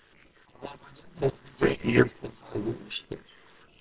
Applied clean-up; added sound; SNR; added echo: neural separator model SepFormer WHAMR!.